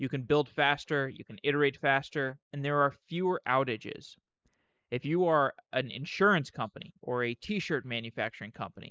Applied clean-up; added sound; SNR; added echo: neural mask model Resemble Enhance denoiser.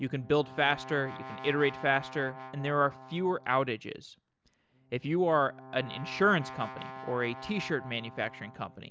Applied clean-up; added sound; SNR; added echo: none; Brass instrument; 15 dB; none.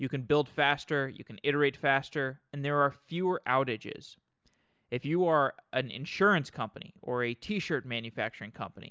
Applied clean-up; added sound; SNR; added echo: none; none; none; none.